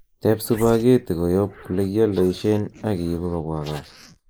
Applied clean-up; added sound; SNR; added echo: neural mask model Resemble Enhance denoiser.